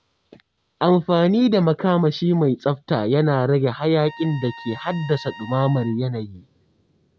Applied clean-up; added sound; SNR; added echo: none; Trumpet; 19 dB; none.